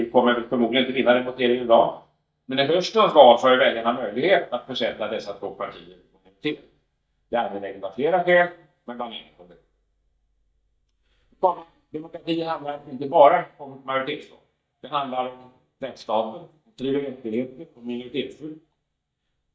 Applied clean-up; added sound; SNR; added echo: neural mask model DeepFilterNet 3.